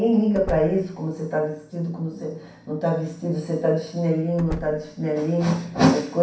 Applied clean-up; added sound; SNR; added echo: none; Slam; 14 dB; reverberation time 0.6 s.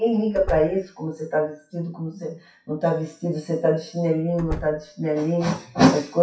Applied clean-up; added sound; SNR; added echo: classical method WPE with log-MMSE.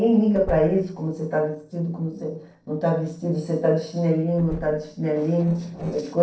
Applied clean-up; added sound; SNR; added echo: neural separator model SepFormer DNS4.